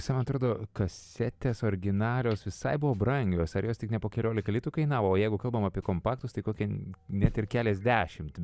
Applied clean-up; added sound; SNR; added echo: none; none; none; none.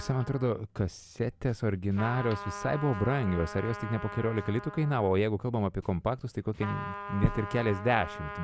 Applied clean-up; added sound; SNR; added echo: none; Trumpet; 12 dB; none.